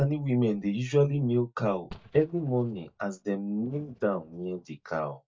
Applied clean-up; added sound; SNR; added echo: neural mask model DeepFilterNet 3.